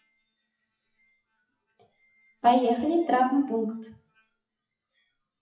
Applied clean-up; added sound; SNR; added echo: classical method WPE with log-MMSE.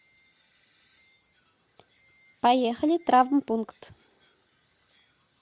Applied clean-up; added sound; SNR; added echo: none; none; none; none.